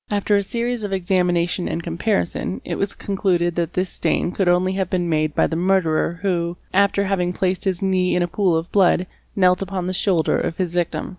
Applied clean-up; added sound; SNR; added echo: none; none; none; none.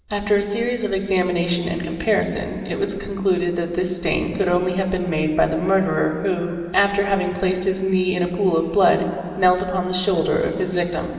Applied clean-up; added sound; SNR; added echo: none; none; none; reverberation time 2.7 s.